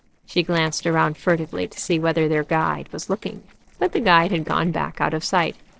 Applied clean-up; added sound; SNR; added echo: neural separator model SepFormer DNS4.